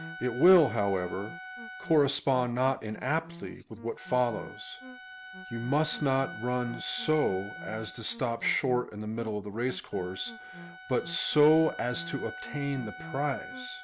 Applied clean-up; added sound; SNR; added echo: none; Wind instrument, woodwind instrument + Musical instrument; 14 dB; none.